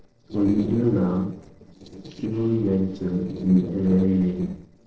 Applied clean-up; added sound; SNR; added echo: neural separator model SepFormer DNS4.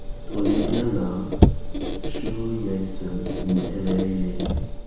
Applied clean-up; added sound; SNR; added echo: none; Squeak; -2 dB; reverberation time 1.0 s.